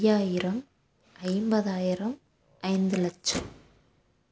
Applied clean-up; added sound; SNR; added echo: none; Motor vehicle (road); 19 dB; none.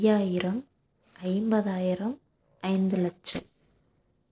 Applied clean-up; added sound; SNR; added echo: neural separator model SepFormer DNS4.